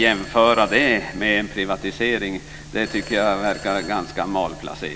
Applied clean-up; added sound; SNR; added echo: none; Telephone; 20 dB; none.